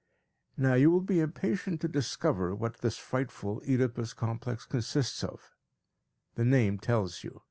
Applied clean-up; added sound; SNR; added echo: none; none; none; none.